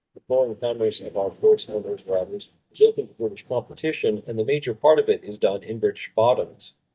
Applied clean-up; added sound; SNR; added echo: neural mask model DeepFilterNet 3.